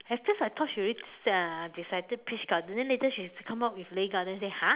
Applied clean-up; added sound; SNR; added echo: none; none; none; none.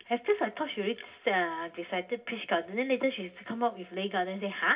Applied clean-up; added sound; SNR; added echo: none; none; none; reverberation time 0.4 s.